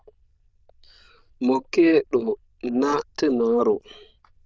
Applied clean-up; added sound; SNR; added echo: neural diffusion model UNIVERSE++.